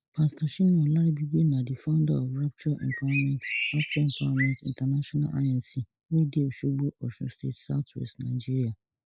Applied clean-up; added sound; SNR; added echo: neural mask model Resemble Enhance denoiser.